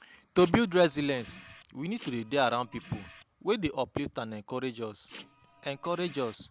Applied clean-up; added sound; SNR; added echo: none; Printer; 20 dB; none.